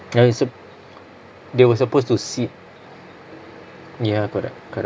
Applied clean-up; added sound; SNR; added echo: none; none; none; none.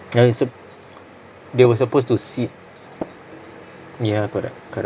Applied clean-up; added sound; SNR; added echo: none; Tap; 12 dB; none.